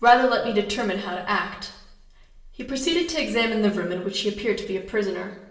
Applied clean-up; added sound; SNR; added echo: none; none; none; reverberation time 0.8 s.